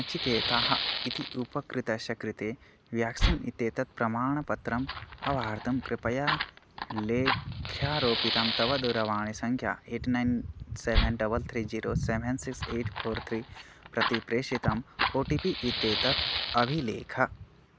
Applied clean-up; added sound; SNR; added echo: none; Fire; 3 dB; none.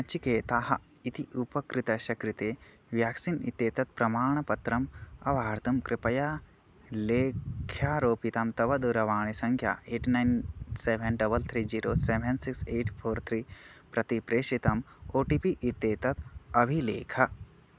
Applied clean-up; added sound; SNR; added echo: none; none; none; none.